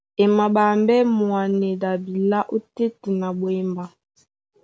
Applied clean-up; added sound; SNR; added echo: none; none; none; none.